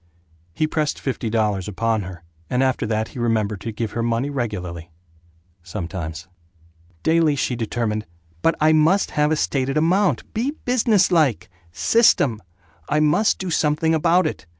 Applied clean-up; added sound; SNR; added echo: none; none; none; none.